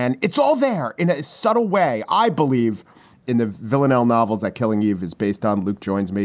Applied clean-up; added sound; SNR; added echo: none; none; none; none.